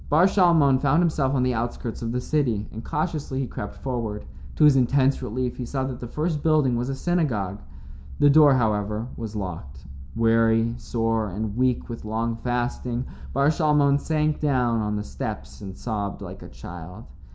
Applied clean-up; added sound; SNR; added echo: none; none; none; none.